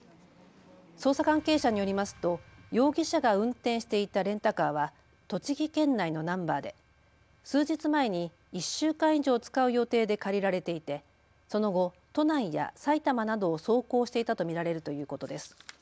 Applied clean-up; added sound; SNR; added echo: none; none; none; none.